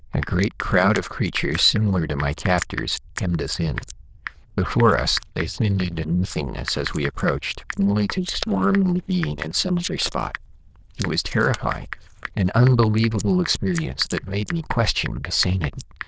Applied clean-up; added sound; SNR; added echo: neural diffusion model UNIVERSE++.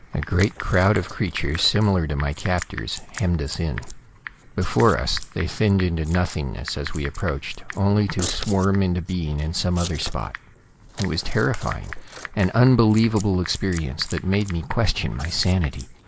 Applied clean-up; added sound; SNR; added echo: neural mask model Resemble Enhance denoiser.